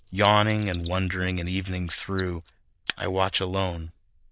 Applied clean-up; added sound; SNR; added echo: neural diffusion model UNIVERSE++.